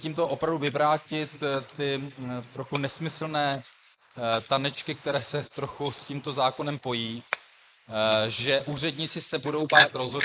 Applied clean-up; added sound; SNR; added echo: neural mask model Resemble Enhance denoiser.